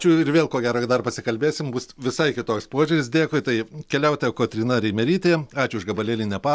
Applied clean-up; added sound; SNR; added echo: none; none; none; none.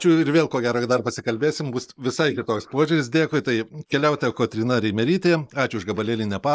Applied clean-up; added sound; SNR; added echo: neural mask model Resemble Enhance denoiser.